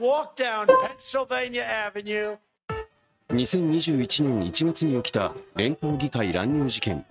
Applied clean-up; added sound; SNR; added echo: neural mask model RNNoise.